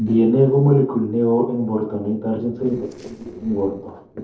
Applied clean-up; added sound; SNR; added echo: neural separator model SepFormer DNS4.